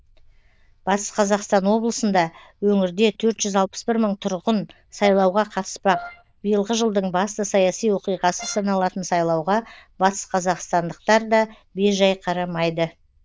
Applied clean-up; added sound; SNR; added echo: neural diffusion model UNIVERSE++.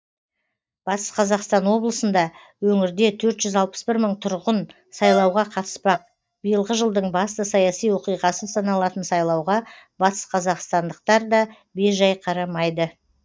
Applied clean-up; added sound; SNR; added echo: neural mask model DeepFilterNet 3.